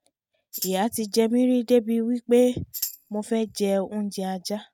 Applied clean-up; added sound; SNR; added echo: neural mask model RNNoise.